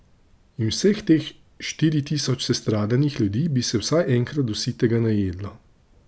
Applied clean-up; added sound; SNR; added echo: none; none; none; none.